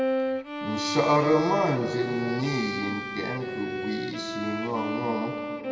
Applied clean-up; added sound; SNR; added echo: none; Bowed string instrument; 3 dB; reverberation time 2.1 s.